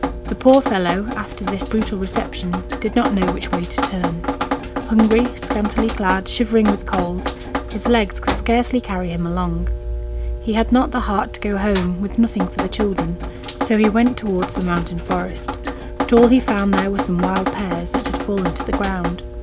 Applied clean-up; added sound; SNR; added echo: none; Drip; 4 dB; none.